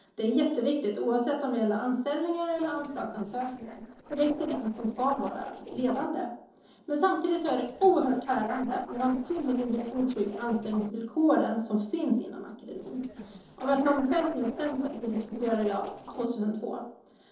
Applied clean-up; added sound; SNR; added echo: neural separator model SepFormer DNS4.